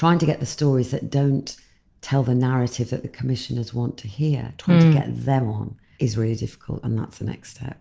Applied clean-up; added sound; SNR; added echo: none; none; none; none.